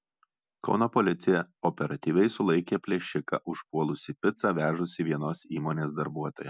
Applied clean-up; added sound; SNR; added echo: none; none; none; none.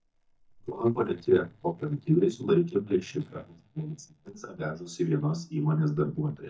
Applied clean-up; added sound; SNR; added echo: neural mask model DeepFilterNet 3.